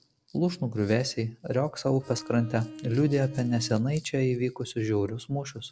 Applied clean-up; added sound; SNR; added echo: none; Bowed string instrument; 16 dB; none.